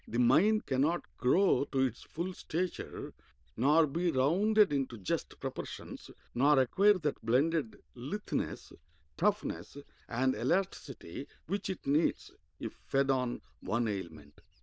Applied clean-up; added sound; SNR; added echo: neural diffusion model UNIVERSE++.